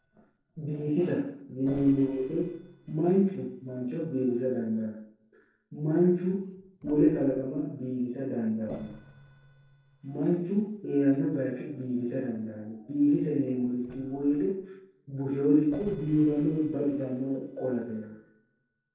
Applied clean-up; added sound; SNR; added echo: neural separator model SepFormer DNS4.